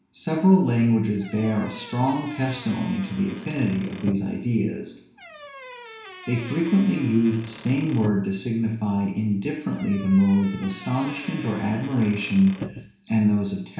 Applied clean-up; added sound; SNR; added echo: none; Squeak / Wood; 16 dB; reverberation time 0.6 s.